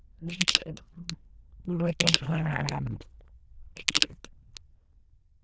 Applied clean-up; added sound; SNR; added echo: neural diffusion model UNIVERSE++.